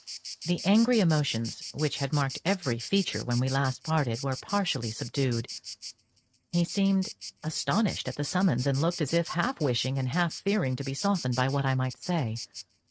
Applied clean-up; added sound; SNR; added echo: neural mask model RNNoise.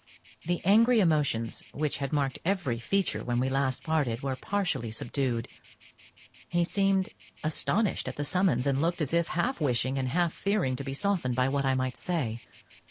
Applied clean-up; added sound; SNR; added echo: none; Insect; 12 dB; none.